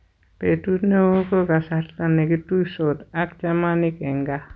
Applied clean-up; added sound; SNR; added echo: none; none; none; none.